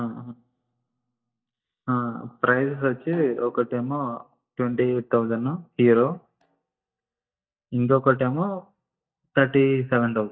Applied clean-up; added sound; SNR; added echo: neural mask model DeepFilterNet 3.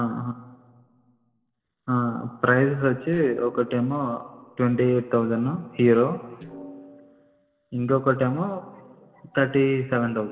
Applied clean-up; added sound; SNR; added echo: neural separator model SepFormer DNS4.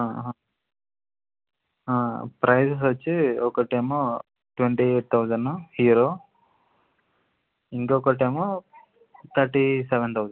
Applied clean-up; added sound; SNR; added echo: none; none; none; none.